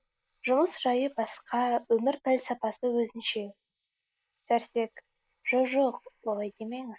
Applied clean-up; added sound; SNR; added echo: neural mask model Resemble Enhance denoiser.